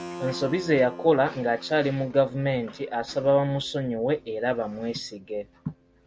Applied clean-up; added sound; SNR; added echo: none; Keyboard (musical); 18 dB; none.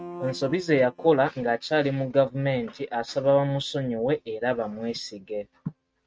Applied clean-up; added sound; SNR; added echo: neural mask model RNNoise.